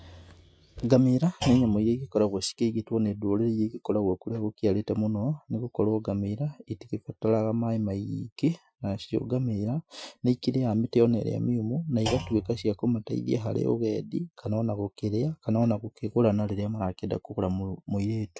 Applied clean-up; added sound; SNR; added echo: classical method Wiener filter.